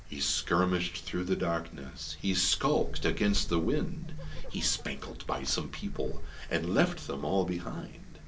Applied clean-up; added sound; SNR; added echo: none; Wind; 5 dB; reverberation time 0.2 s.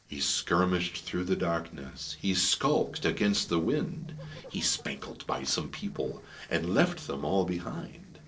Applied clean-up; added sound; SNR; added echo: neural separator model SepFormer DNS4.